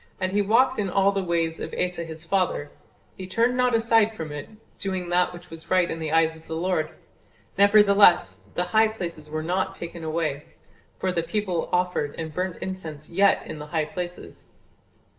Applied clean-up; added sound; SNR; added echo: neural separator model SepFormer DNS4.